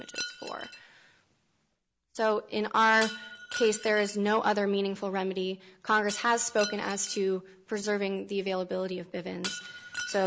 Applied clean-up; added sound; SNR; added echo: none; Shatter; 14 dB; none.